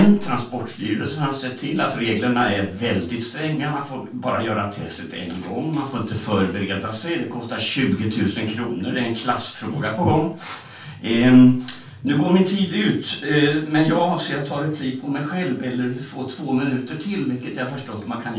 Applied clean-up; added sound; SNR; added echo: none; none; none; reverberation time 0.3 s.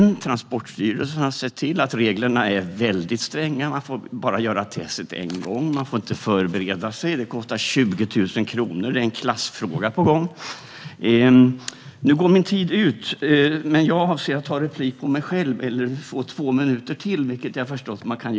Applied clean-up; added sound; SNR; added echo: none; none; none; none.